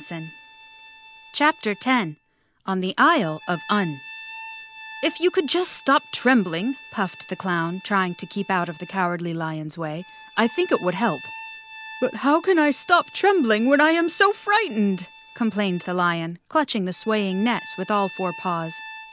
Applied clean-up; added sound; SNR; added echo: none; Bowed string instrument; 19 dB; none.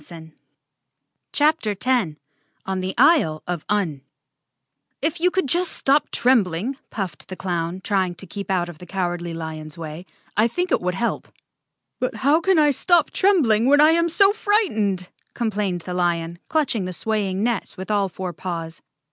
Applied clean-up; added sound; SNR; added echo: none; none; none; none.